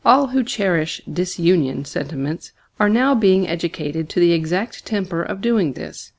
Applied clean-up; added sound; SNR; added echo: none; none; none; none.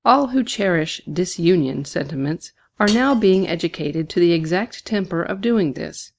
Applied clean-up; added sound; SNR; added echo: neural mask model DeepFilterNet 3.